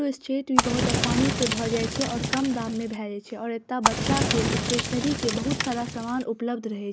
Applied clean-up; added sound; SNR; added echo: none; Fire; -1 dB; none.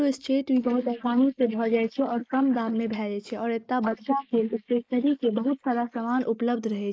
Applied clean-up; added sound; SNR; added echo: neural mask model Resemble Enhance denoiser.